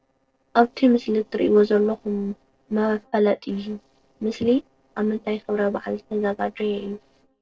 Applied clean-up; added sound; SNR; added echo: neural separator model SepFormer DNS4.